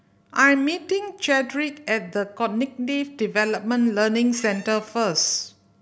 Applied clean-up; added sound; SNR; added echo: none; Squeak; 19 dB; none.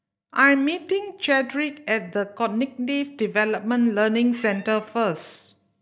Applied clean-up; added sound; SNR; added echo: neural mask model DeepFilterNet 3.